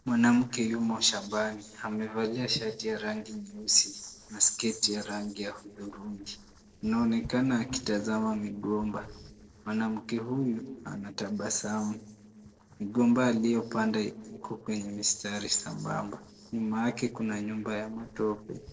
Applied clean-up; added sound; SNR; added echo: neural separator model SepFormer DNS4.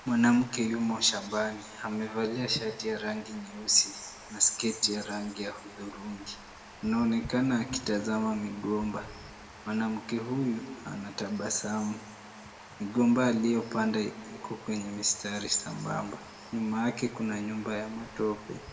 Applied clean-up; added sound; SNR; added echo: none; Water; 18 dB; reverberation time 1.3 s.